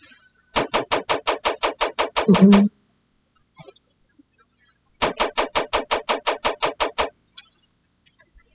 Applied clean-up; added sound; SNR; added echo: classical method spectral subtraction.